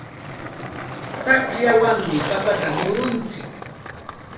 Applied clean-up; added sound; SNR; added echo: none; Skateboard; 6 dB; reverberation time 0.3 s.